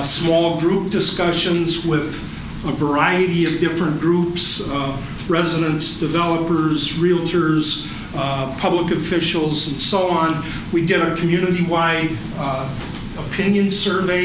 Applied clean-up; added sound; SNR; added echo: none; none; none; none.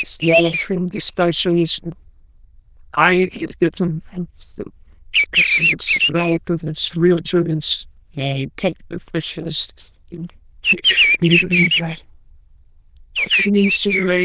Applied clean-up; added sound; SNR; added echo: neural diffusion model UNIVERSE++.